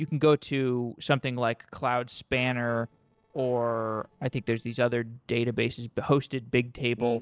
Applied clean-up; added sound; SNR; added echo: neural separator model SepFormer DNS4.